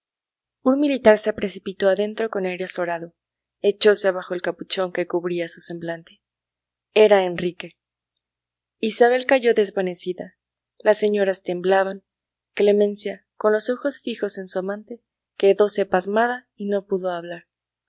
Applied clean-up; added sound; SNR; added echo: none; none; none; none.